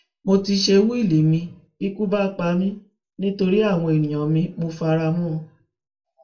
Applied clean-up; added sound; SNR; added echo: none; none; none; reverberation time 0.3 s.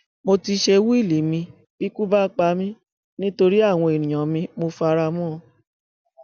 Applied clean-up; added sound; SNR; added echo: none; none; none; none.